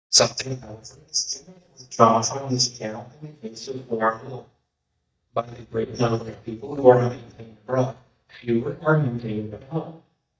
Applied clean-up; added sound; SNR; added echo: neural mask model DeepFilterNet 3.